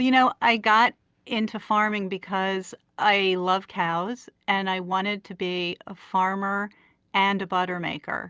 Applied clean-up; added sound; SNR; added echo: none; none; none; none.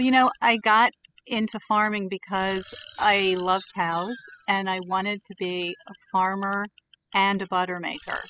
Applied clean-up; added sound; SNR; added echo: classical method spectral subtraction.